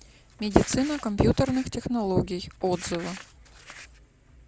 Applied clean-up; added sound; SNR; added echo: none; Crumpling, crinkling; 18 dB; none.